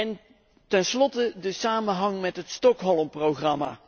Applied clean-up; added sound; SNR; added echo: none; none; none; none.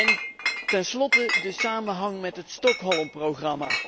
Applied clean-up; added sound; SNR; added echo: none; Chink, clink; 0 dB; none.